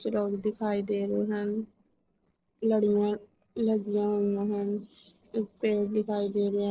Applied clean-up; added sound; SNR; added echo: neural separator model SepFormer DNS4.